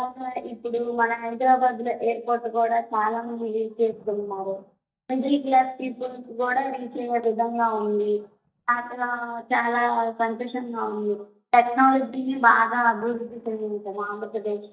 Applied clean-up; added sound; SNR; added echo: neural mask model DeepFilterNet 3.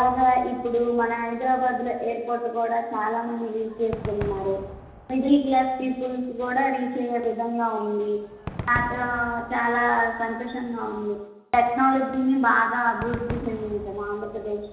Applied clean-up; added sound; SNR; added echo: none; Crowd / Cheering / Fireworks; 16 dB; reverberation time 1.0 s.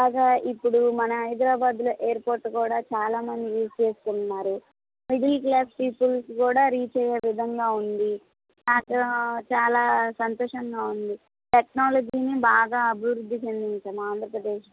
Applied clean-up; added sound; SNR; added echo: none; none; none; none.